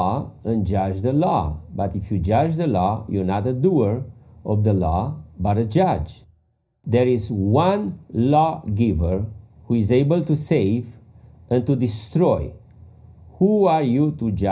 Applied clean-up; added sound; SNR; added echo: none; none; none; reverberation time 0.4 s.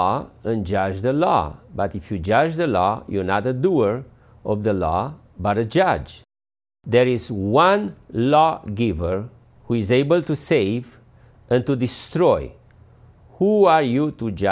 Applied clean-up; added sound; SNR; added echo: none; none; none; none.